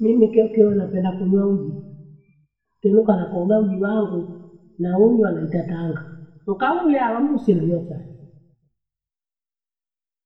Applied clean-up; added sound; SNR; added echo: none; none; none; reverberation time 1.0 s.